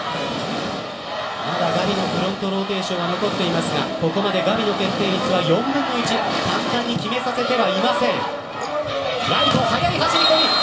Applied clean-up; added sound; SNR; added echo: none; Bowed string instrument; 20 dB; reverberation time 0.2 s.